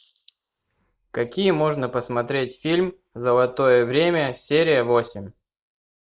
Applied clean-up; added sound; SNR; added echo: neural mask model Resemble Enhance denoiser.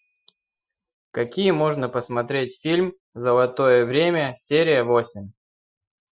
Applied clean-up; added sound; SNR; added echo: classical method Wiener filter.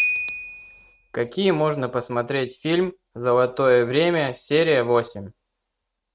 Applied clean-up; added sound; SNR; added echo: neural mask model RNNoise.